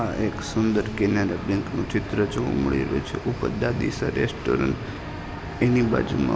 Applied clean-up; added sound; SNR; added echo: none; none; none; none.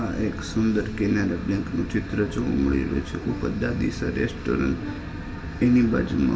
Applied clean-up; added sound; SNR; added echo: none; Brass instrument; 16 dB; reverberation time 0.2 s.